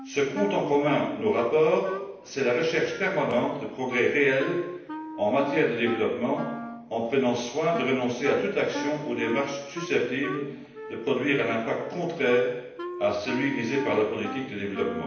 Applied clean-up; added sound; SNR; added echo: none; Wind instrument, woodwind instrument; 11 dB; reverberation time 0.9 s.